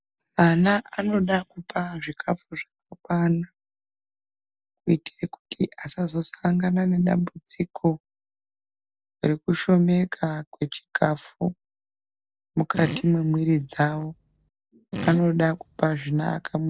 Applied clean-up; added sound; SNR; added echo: neural separator model SepFormer DNS4.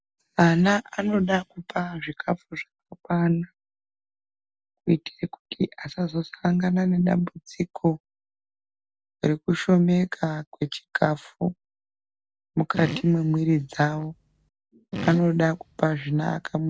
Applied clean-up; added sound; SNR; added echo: none; Fart; 12 dB; none.